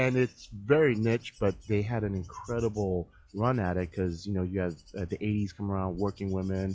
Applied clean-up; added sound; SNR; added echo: classical method log-MMSE.